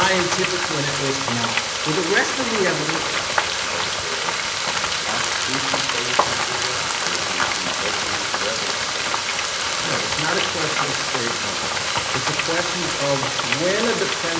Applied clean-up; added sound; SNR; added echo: none; Frying (food); -5 dB; reverberation time 0.8 s.